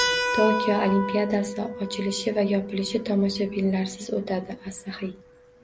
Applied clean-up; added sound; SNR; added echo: none; Keyboard (musical); 6 dB; none.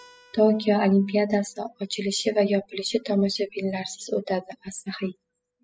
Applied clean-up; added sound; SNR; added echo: classical method spectral subtraction.